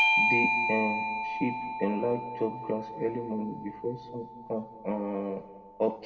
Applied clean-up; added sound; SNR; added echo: none; Bell / Doorbell; -1 dB; reverberation time 1.4 s.